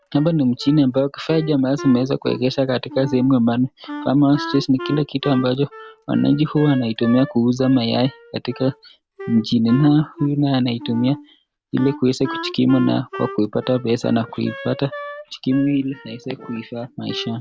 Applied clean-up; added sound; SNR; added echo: none; Wind instrument, woodwind instrument; 15 dB; none.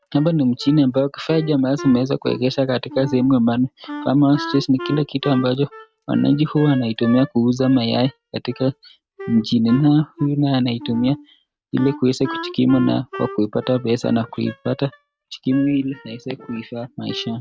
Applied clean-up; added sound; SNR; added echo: neural mask model RNNoise.